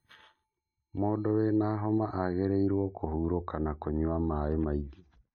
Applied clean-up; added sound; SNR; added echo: neural mask model DeepFilterNet 3.